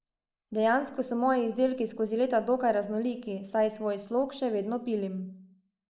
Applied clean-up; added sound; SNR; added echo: neural mask model Resemble Enhance denoiser.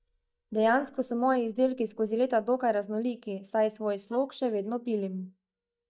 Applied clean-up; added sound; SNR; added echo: neural mask model DeepFilterNet 3.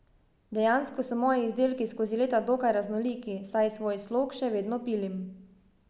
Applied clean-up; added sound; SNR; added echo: none; none; none; none.